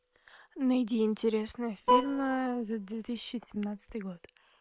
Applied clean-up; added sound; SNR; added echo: neural separator model SepFormer WHAM!.